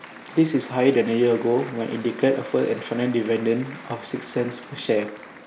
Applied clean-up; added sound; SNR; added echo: none; Applause; 19 dB; none.